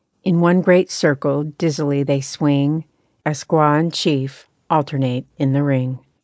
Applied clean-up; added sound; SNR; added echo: none; none; none; none.